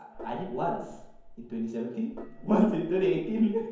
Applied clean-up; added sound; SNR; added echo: none; Gong; 16 dB; reverberation time 0.9 s.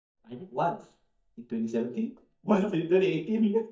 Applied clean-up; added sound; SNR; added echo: neural mask model DeepFilterNet 3.